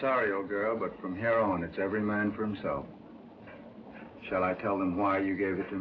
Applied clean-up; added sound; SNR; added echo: none; none; none; none.